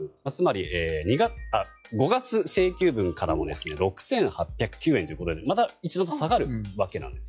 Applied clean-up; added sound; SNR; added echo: classical method log-MMSE.